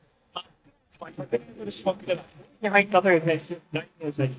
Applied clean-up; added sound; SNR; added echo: neural mask model DeepFilterNet 3.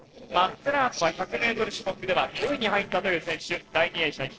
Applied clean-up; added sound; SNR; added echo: neural separator model SepFormer DNS4.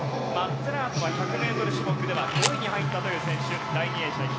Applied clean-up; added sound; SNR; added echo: none; Fire; 8 dB; reverberation time 0.6 s.